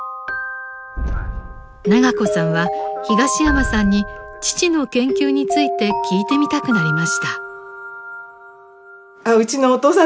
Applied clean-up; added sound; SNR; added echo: none; Boom; 10 dB; none.